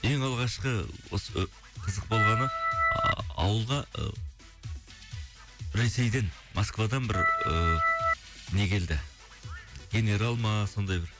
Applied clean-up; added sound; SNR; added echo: none; Organ; -3 dB; none.